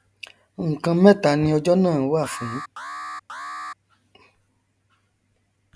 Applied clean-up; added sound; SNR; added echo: none; Alarm; 11 dB; none.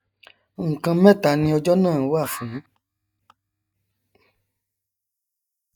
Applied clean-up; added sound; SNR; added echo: neural mask model DeepFilterNet 3.